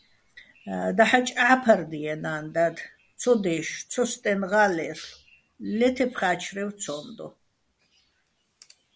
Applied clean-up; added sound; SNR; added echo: none; none; none; none.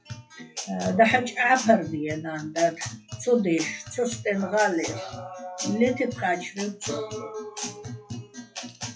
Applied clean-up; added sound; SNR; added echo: classical method WPE with log-MMSE.